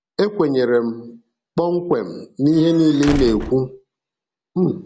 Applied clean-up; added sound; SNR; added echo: none; Squeak / Slam / Wood; 9 dB; none.